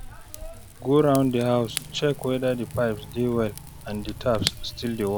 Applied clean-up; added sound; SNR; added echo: none; Fire / Rain; 12 dB; none.